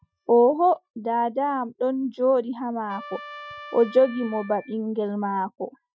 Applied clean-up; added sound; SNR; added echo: classical method Wiener filter.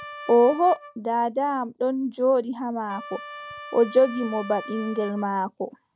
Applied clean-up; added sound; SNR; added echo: none; Trumpet; 17 dB; none.